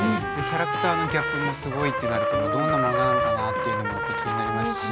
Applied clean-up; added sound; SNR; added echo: none; Trumpet; -2 dB; none.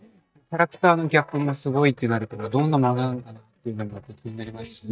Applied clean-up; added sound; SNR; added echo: neural mask model DeepFilterNet 3.